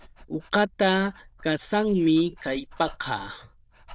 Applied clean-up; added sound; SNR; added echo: neural diffusion model UNIVERSE++.